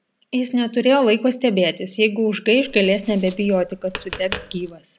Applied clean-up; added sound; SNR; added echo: none; Tap; 15 dB; none.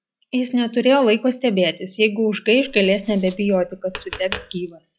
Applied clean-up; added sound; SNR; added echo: classical method log-MMSE.